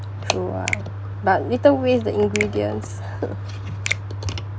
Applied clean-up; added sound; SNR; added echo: none; Finger snapping; 12 dB; none.